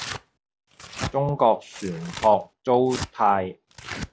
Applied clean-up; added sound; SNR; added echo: none; Tearing; 13 dB; none.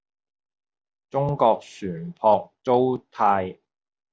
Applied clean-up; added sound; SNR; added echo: none; none; none; none.